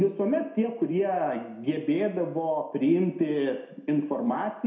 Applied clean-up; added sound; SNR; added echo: none; none; none; reverberation time 0.6 s.